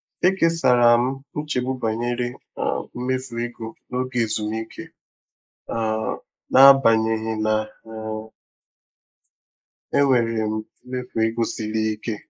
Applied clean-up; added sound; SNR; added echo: neural mask model Resemble Enhance denoiser.